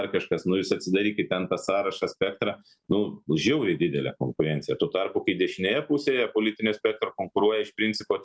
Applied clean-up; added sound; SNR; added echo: none; none; none; none.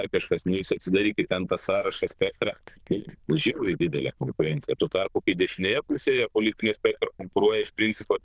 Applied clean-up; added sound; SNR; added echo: neural diffusion model UNIVERSE++.